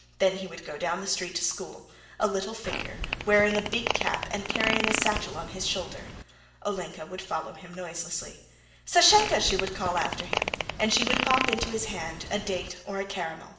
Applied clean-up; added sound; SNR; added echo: none; Fart; 3 dB; reverberation time 0.8 s.